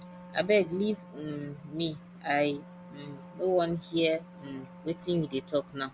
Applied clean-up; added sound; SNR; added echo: none; Wind instrument, woodwind instrument; 17 dB; none.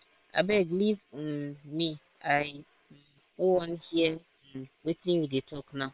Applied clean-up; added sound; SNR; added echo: neural separator model SepFormer WHAM!.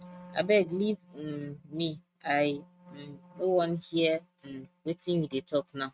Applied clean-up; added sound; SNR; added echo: neural mask model RNNoise.